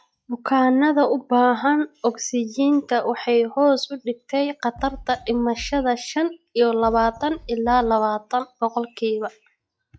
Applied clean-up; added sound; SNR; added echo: classical method log-MMSE.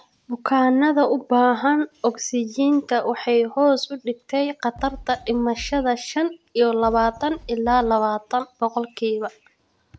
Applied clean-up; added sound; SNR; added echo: none; Fireworks; 19 dB; none.